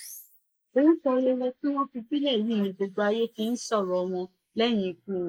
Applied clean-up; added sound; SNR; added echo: neural mask model Resemble Enhance denoiser.